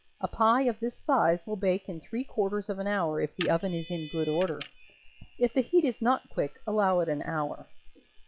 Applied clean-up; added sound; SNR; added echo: classical method log-MMSE.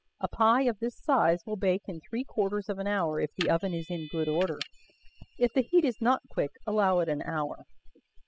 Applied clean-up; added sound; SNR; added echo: classical method spectral subtraction.